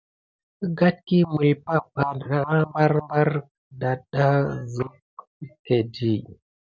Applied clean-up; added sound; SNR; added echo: none; none; none; none.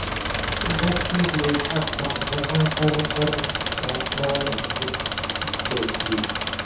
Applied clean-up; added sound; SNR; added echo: none; Engine; -2 dB; reverberation time 0.6 s.